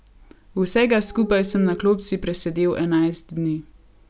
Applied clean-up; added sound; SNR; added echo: none; Glass; 15 dB; none.